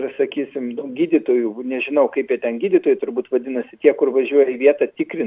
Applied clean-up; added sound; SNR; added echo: none; none; none; none.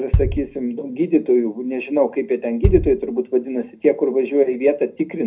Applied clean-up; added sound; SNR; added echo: none; Bass drum; 6 dB; reverberation time 0.4 s.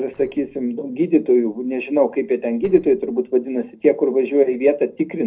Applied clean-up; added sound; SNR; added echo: neural separator model SepFormer DNS4.